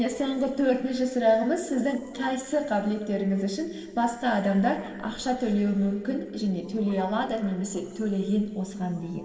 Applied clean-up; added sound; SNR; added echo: neural separator model SepFormer DNS4.